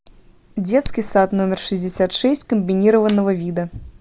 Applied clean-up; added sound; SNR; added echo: none; none; none; none.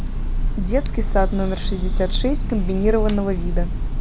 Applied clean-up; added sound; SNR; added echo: none; Bird / Breathing; -3 dB; none.